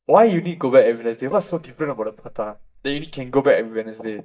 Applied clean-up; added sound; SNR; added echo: neural mask model DeepFilterNet 3.